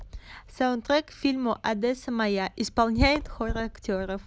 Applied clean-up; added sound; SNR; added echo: none; none; none; none.